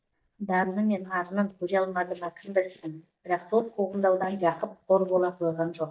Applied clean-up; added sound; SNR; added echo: neural mask model DeepFilterNet 3.